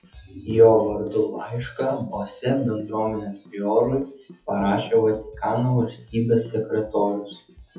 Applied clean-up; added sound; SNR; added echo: classical method WPE with log-MMSE.